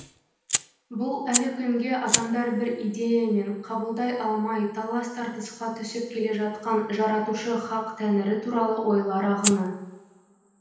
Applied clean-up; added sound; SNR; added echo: none; Fire; 8 dB; reverberation time 0.9 s.